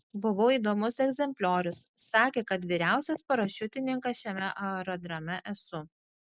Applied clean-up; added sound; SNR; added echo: none; none; none; none.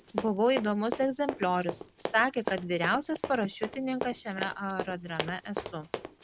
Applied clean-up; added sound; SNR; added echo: none; Run; 8 dB; none.